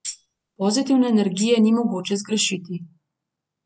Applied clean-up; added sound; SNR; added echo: none; Tambourine; 16 dB; none.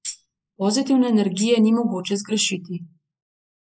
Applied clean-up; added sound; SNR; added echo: neural mask model Resemble Enhance denoiser.